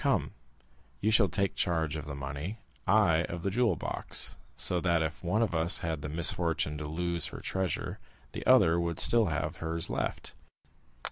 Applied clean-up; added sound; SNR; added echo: none; none; none; none.